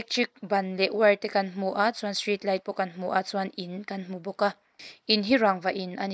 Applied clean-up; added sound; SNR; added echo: neural mask model Resemble Enhance denoiser.